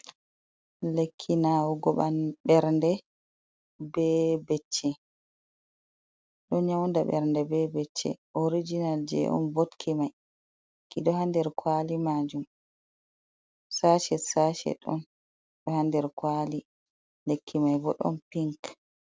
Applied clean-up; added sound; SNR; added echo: none; none; none; none.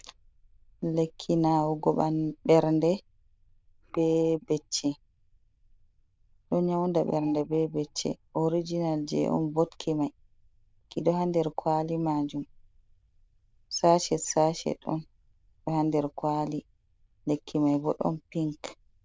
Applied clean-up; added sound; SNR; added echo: neural diffusion model UNIVERSE++.